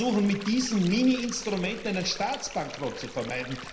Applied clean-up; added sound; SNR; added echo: none; Stream; 14 dB; reverberation time 0.9 s.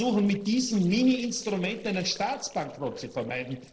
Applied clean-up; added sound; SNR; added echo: neural separator model SepFormer DNS4.